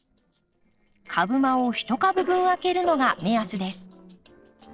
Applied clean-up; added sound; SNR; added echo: neural separator model SepFormer DNS4.